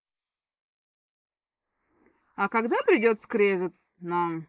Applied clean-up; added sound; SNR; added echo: neural mask model Resemble Enhance denoiser.